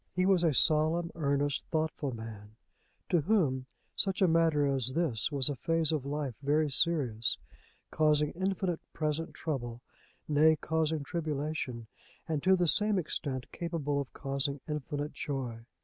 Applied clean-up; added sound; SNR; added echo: none; none; none; none.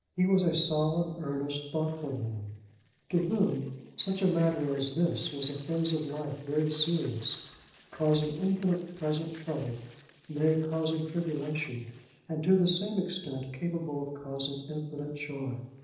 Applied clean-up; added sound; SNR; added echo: neural separator model SepFormer DNS4.